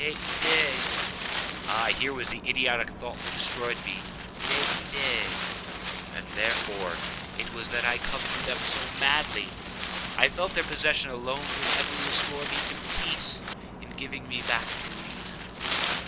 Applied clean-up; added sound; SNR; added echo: none; Wind; 1 dB; none.